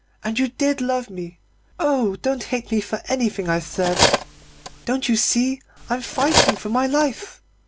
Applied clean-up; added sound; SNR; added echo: none; Cutlery, silverware; 0 dB; none.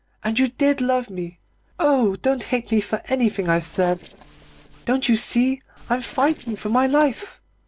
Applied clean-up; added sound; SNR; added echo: neural separator model SepFormer DNS4.